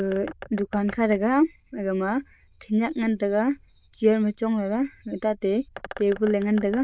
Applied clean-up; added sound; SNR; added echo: neural diffusion model UNIVERSE++.